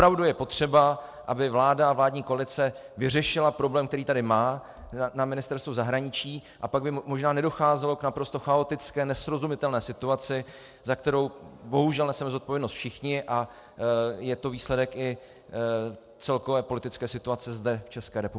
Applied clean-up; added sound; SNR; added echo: none; none; none; none.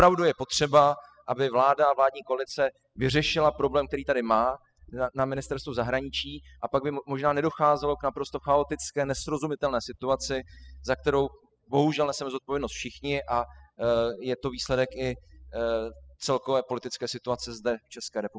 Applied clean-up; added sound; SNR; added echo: classical method spectral subtraction.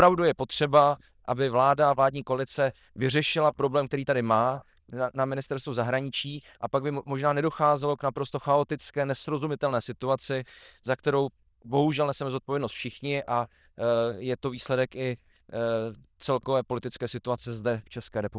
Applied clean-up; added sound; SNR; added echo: neural diffusion model UNIVERSE++.